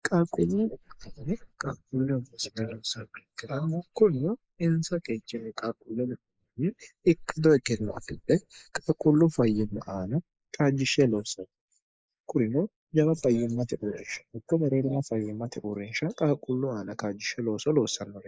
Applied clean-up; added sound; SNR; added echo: neural mask model Resemble Enhance denoiser.